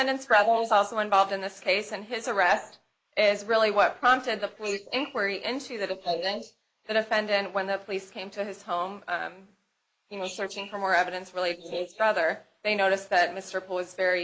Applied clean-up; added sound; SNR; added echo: neural mask model Resemble Enhance denoiser.